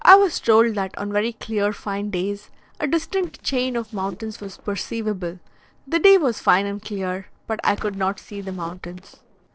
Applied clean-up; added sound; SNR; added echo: neural separator model SepFormer DNS4.